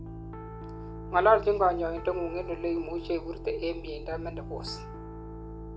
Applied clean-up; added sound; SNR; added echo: none; Piano; 10 dB; none.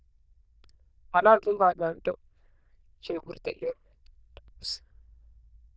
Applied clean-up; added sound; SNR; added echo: neural diffusion model UNIVERSE++.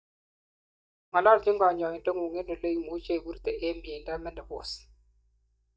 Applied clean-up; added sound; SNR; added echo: neural mask model DeepFilterNet 3.